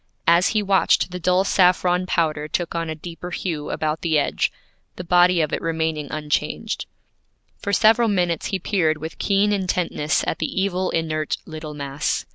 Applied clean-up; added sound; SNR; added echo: none; none; none; none.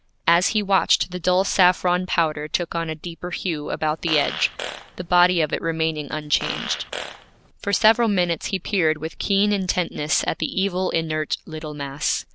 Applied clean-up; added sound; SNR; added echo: none; Fart; 10 dB; none.